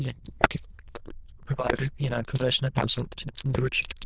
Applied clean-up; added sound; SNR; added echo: neural diffusion model UNIVERSE++.